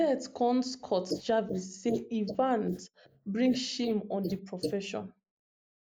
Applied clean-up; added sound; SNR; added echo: neural mask model Resemble Enhance denoiser.